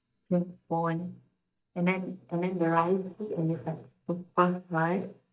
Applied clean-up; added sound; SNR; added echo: neural mask model DeepFilterNet 3.